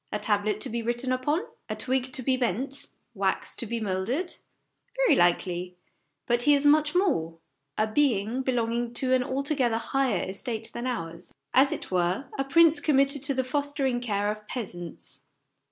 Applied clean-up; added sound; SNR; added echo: none; none; none; none.